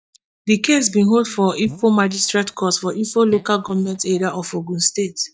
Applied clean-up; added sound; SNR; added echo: neural mask model DeepFilterNet 3.